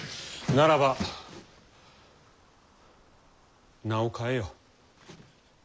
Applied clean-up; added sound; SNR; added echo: none; none; none; none.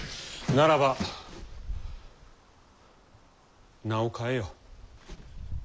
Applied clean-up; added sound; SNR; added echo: none; Wind; 12 dB; none.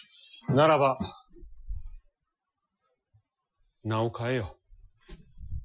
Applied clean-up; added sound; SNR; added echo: classical method Wiener filter.